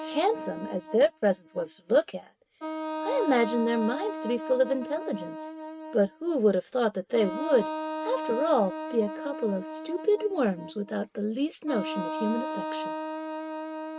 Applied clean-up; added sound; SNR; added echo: neural mask model RNNoise.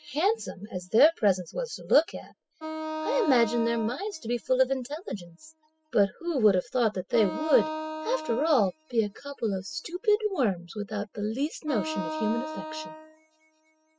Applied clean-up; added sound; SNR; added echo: classical method spectral subtraction.